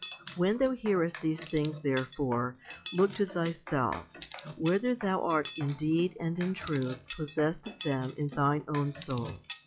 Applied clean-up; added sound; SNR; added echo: classical method log-MMSE.